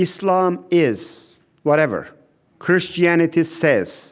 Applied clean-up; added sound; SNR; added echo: none; none; none; none.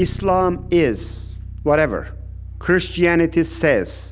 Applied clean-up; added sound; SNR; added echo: none; Bass guitar; 12 dB; none.